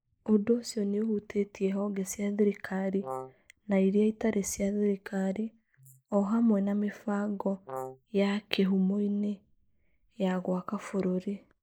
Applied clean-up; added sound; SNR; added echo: neural mask model Resemble Enhance denoiser.